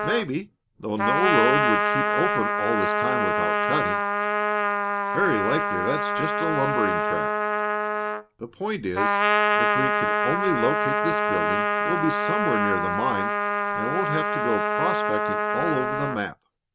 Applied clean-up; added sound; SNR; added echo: none; Trumpet; -5 dB; none.